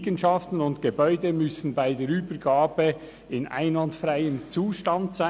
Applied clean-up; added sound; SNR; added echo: none; none; none; none.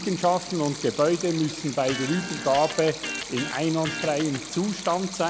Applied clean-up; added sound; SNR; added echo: none; Electric guitar + Stream; 10 dB; none.